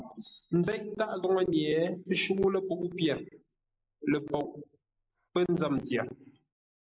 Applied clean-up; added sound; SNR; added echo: neural mask model Resemble Enhance denoiser.